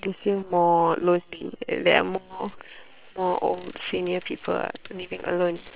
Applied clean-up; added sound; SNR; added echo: neural separator model SepFormer WHAM!.